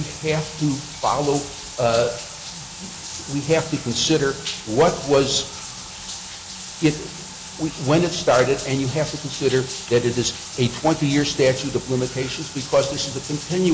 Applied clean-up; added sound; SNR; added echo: none; Bathtub (filling or washing); 12 dB; none.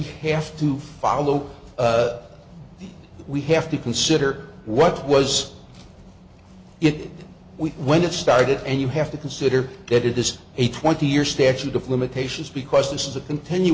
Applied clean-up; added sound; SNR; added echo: none; none; none; none.